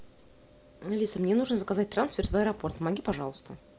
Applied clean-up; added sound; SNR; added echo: none; none; none; none.